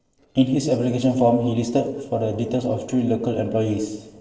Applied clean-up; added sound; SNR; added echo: neural separator model SepFormer DNS4.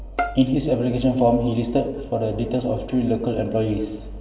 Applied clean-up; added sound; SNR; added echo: none; Bowed string instrument; 13 dB; reverberation time 2.4 s.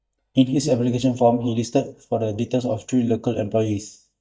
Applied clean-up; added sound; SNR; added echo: neural mask model DeepFilterNet 3.